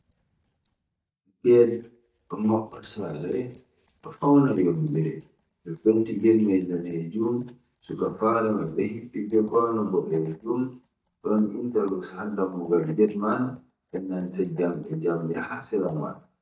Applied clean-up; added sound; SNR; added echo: neural mask model DeepFilterNet 3.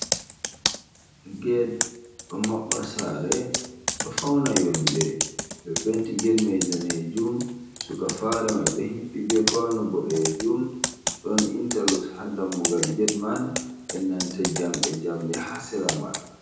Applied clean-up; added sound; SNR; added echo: none; Computer keyboard; 4 dB; reverberation time 0.9 s.